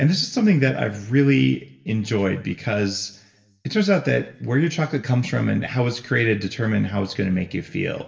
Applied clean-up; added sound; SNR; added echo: none; none; none; reverberation time 0.6 s.